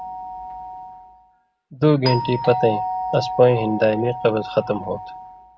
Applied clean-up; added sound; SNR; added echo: none; Doorbell; 8 dB; none.